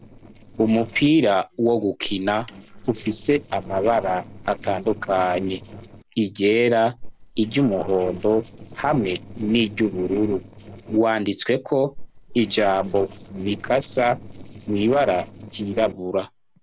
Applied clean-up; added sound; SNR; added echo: neural separator model SepFormer DNS4.